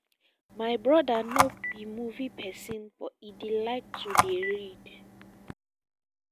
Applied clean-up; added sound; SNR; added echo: none; Telephone; 1 dB; none.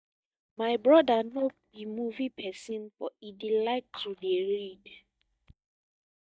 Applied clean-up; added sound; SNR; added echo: neural mask model DeepFilterNet 3.